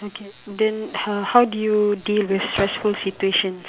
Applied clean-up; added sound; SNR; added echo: none; Gunshot, gunfire; 13 dB; none.